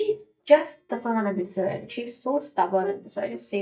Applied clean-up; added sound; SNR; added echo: neural mask model DeepFilterNet 3.